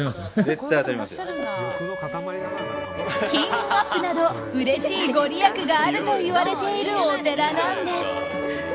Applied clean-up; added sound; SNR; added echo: none; Wind instrument, woodwind instrument; 13 dB; none.